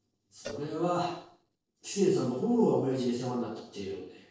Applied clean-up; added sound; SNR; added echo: neural separator model SepFormer DNS4.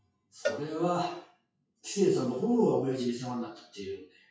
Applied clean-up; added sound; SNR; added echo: classical method WPE with log-MMSE.